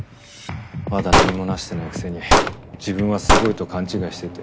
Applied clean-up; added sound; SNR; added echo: none; Gunshot, gunfire; -5 dB; none.